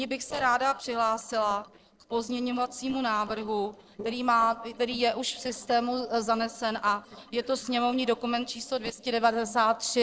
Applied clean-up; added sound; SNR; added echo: neural separator model SepFormer DNS4.